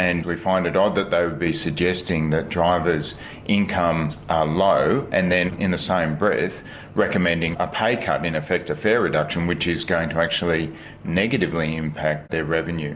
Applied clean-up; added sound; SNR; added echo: none; none; none; none.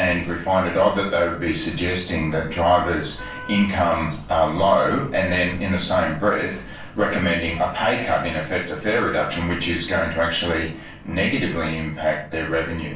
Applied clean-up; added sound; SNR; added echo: none; Wind instrument, woodwind instrument; 18 dB; reverberation time 0.3 s.